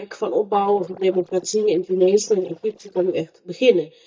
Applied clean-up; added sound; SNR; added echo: neural mask model DeepFilterNet 3.